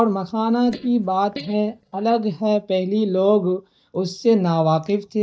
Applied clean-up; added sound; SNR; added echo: neural mask model DeepFilterNet 3.